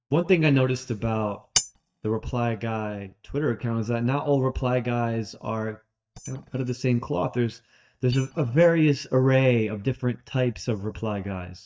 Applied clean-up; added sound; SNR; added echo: neural mask model DeepFilterNet 3.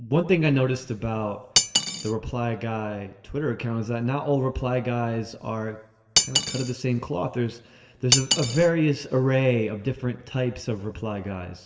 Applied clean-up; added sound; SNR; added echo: none; Cutlery, silverware; 2 dB; reverberation time 1.9 s.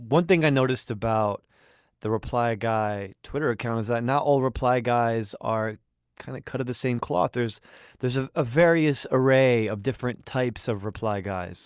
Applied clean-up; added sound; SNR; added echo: none; none; none; none.